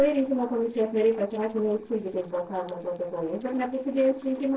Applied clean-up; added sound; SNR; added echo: neural separator model SepFormer DNS4.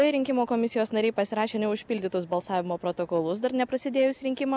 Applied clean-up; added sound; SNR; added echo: none; none; none; none.